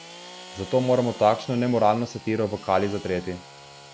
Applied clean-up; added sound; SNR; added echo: none; Sawing / Engine; 18 dB; none.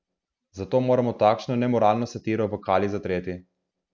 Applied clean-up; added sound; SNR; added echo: none; none; none; none.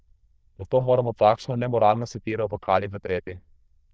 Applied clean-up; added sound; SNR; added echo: neural diffusion model UNIVERSE++.